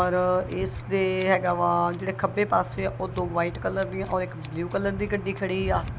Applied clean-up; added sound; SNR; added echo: none; Scissors; 13 dB; none.